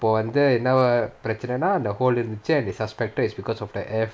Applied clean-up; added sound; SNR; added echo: none; none; none; none.